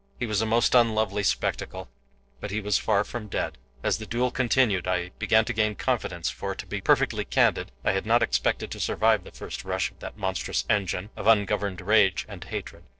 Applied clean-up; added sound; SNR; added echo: neural separator model SepFormer DNS4.